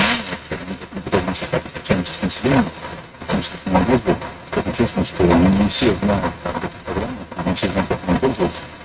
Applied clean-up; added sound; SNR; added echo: neural mask model RNNoise.